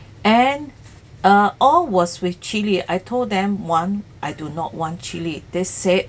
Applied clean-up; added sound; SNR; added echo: none; none; none; none.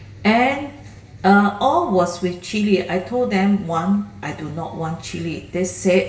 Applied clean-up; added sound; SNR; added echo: none; none; none; reverberation time 0.9 s.